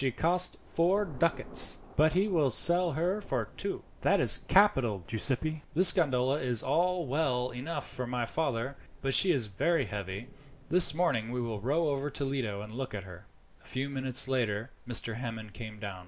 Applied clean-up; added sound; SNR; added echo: none; Thunder; 20 dB; none.